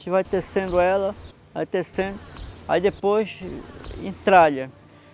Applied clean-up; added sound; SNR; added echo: none; Bird; 17 dB; none.